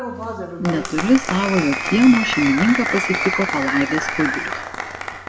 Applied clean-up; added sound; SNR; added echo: none; Applause; 5 dB; none.